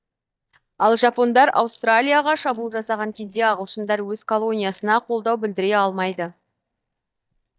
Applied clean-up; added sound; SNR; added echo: neural mask model DeepFilterNet 3.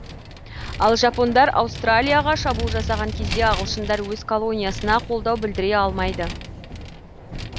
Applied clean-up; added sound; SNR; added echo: none; Vehicle; 8 dB; none.